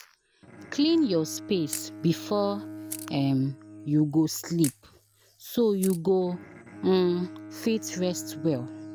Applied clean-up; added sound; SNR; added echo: none; Bowed string instrument + Camera; 14 dB; none.